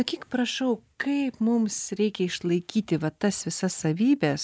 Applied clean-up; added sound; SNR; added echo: none; none; none; none.